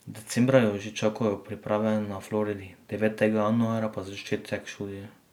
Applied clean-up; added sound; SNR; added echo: none; none; none; none.